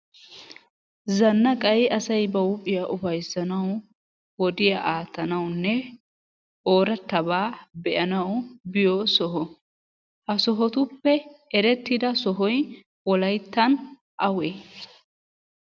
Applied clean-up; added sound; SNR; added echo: none; none; none; none.